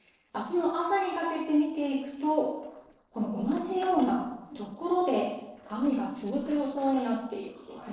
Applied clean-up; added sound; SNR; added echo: neural separator model SepFormer DNS4.